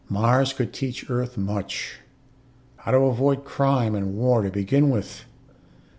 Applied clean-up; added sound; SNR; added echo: none; none; none; none.